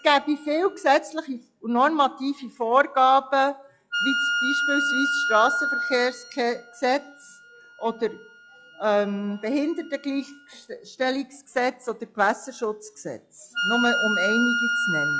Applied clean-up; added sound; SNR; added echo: classical method log-MMSE.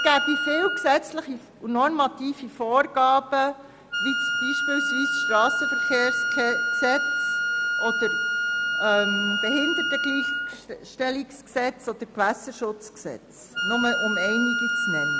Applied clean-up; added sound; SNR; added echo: none; Wind instrument, woodwind instrument; 1 dB; none.